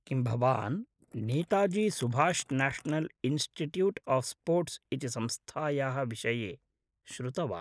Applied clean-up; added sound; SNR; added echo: neural mask model Resemble Enhance denoiser.